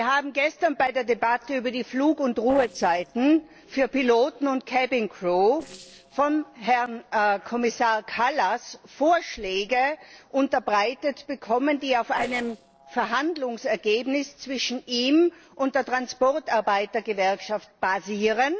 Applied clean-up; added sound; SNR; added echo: neural separator model SepFormer DNS4.